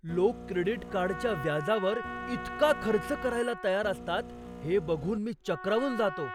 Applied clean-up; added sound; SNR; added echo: none; Printer + Trumpet; 10 dB; none.